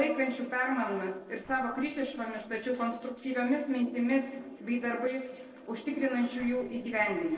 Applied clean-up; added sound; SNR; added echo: neural separator model SepFormer DNS4.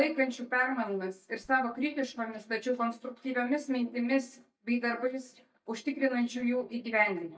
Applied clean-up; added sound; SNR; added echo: neural mask model DeepFilterNet 3.